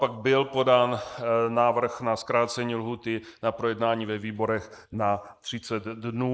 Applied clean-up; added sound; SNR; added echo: neural mask model Resemble Enhance denoiser.